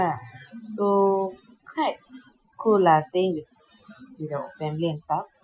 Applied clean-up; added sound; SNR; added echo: classical method Wiener filter.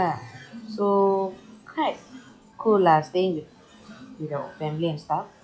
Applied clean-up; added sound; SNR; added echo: classical method log-MMSE.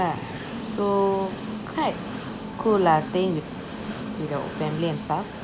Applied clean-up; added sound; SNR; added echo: none; Train; 7 dB; none.